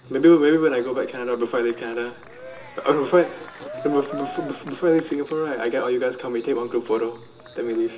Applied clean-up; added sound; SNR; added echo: none; Cheering; 18 dB; reverberation time 0.2 s.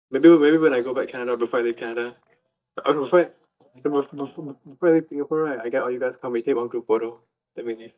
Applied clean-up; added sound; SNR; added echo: neural mask model DeepFilterNet 3.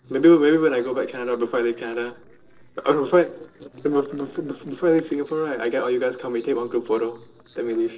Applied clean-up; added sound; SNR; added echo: neural separator model SepFormer DNS4.